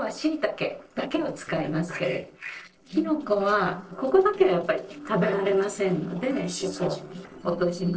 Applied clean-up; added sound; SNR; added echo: neural separator model SepFormer DNS4.